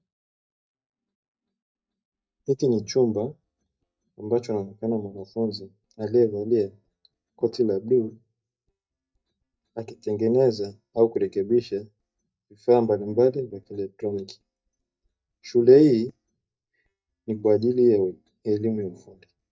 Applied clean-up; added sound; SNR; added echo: neural mask model DeepFilterNet 3.